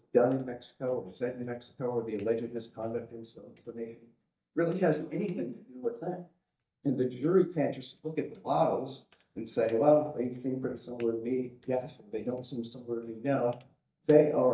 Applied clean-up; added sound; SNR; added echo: neural mask model DeepFilterNet 3.